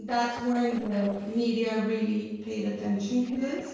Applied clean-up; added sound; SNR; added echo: neural separator model SepFormer DNS4.